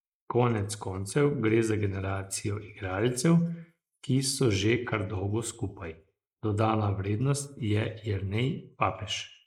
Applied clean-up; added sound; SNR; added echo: neural mask model Resemble Enhance denoiser.